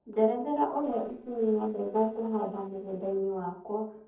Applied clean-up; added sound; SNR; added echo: neural separator model SepFormer DNS4.